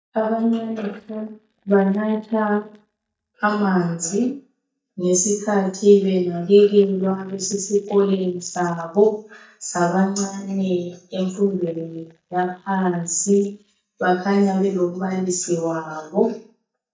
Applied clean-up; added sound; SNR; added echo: neural mask model DeepFilterNet 3.